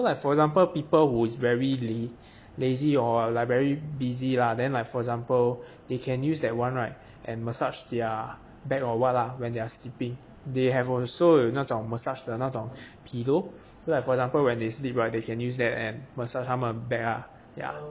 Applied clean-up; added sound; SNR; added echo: none; none; none; none.